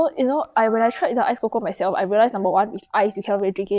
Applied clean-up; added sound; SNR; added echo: neural mask model DeepFilterNet 3.